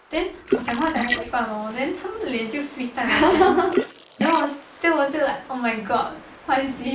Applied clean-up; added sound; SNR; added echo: neural mask model Resemble Enhance denoiser.